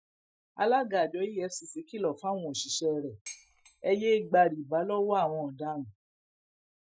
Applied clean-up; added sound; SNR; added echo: classical method Wiener filter.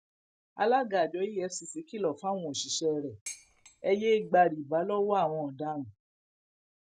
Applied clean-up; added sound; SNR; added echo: none; Dishes, pots, and pans; 17 dB; none.